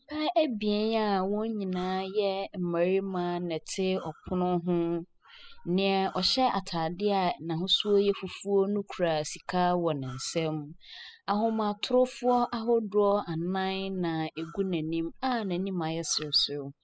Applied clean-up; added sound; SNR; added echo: classical method spectral subtraction.